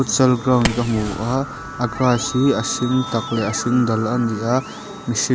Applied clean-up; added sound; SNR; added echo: none; Fire + Keyboard (musical); 11 dB; none.